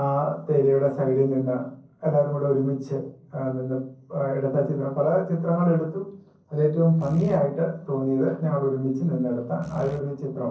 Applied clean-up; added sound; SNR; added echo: neural separator model SepFormer DNS4.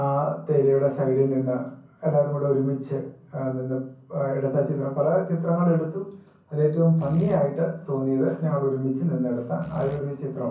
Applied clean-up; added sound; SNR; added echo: none; Fart; 18 dB; reverberation time 0.6 s.